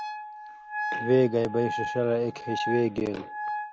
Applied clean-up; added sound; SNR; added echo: none; Wind instrument, woodwind instrument; 6 dB; none.